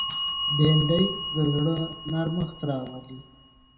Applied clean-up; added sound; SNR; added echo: none; Bell; -4 dB; reverberation time 1.2 s.